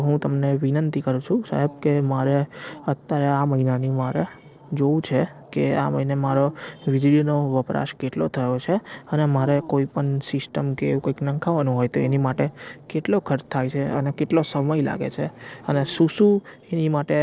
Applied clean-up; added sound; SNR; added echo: neural separator model SepFormer DNS4.